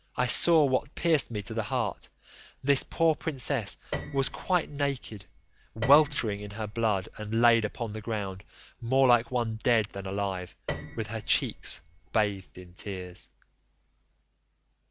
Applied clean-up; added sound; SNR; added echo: none; Piano; 12 dB; none.